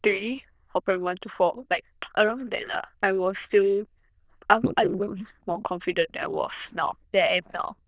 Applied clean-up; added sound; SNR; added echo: neural diffusion model UNIVERSE++.